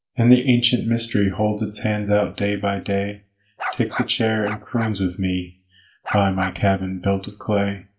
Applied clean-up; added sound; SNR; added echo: neural mask model DeepFilterNet 3.